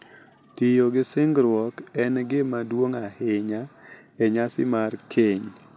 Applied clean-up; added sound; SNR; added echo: none; none; none; none.